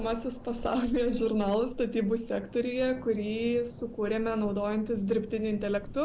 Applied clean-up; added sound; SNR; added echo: none; Thunder; 14 dB; none.